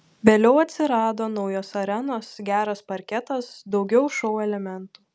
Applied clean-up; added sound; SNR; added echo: none; none; none; none.